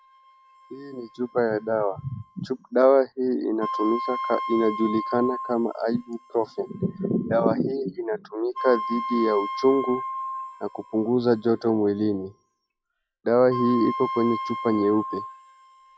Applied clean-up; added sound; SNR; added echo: classical method log-MMSE.